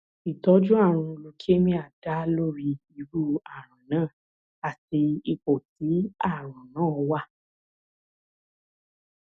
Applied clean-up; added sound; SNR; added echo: none; none; none; none.